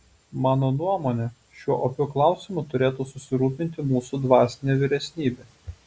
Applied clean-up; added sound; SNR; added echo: none; none; none; none.